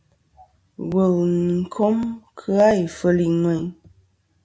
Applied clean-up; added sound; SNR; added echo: none; none; none; none.